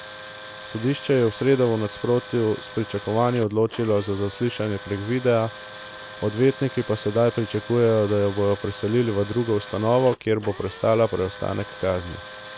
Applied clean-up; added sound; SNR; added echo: none; Tools; 14 dB; none.